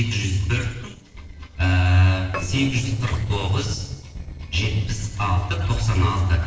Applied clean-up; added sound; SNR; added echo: neural separator model SepFormer DNS4.